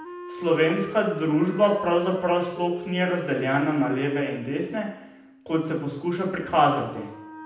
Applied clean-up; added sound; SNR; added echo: none; Wind instrument, woodwind instrument; 17 dB; reverberation time 0.8 s.